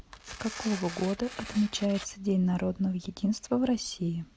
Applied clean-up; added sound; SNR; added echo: none; Tearing; 13 dB; none.